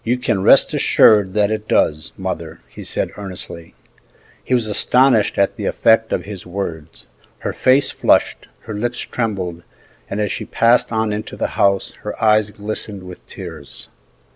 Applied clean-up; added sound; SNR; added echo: none; none; none; none.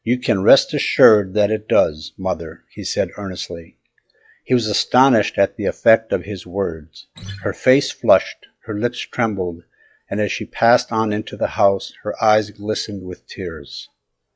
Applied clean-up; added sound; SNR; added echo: classical method log-MMSE.